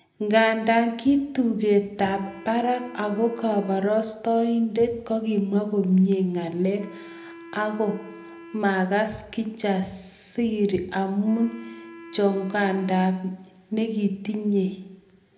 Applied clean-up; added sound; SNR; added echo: none; Wind instrument, woodwind instrument; 20 dB; reverberation time 0.7 s.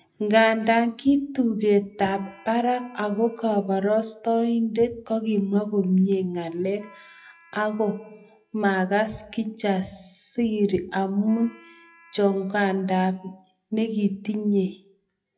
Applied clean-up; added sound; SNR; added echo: classical method WPE with log-MMSE.